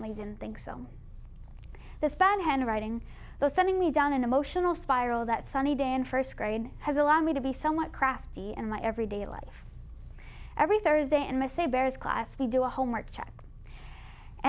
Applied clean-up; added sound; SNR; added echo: none; none; none; none.